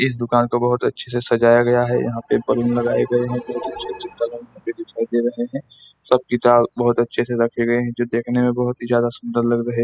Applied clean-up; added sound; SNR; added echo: classical method spectral subtraction.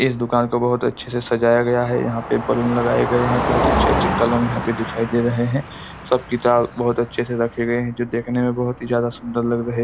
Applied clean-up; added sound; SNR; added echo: none; Car passing by; 6 dB; none.